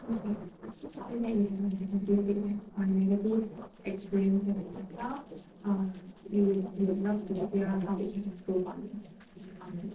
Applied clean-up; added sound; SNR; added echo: neural separator model SepFormer DNS4.